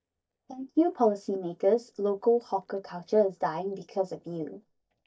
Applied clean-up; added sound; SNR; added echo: neural mask model DeepFilterNet 3.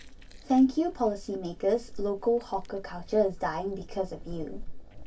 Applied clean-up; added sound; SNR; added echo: none; Chewing, mastication; 11 dB; reverberation time 0.2 s.